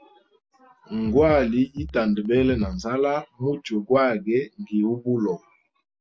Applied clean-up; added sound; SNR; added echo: none; Drum kit; 11 dB; none.